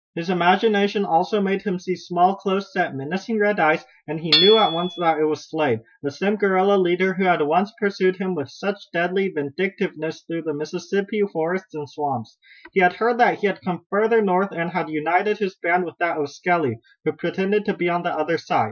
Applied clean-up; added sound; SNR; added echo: classical method Wiener filter.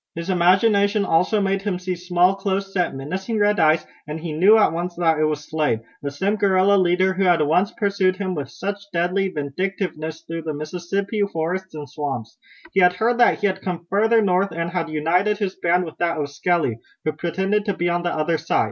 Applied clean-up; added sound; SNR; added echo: none; none; none; none.